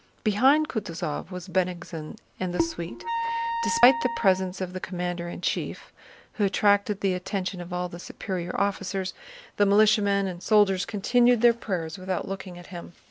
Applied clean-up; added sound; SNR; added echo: none; Wind instrument, woodwind instrument; 7 dB; none.